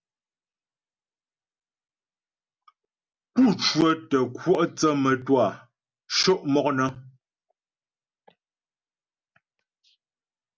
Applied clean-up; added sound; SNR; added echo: none; none; none; none.